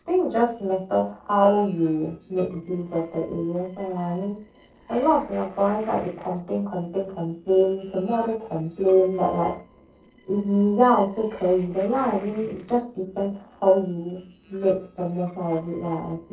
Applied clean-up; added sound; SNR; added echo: neural separator model SepFormer DNS4.